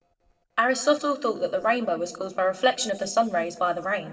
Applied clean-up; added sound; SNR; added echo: neural separator model SepFormer DNS4.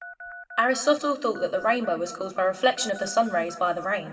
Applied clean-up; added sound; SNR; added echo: none; Telephone; 16 dB; reverberation time 1.1 s.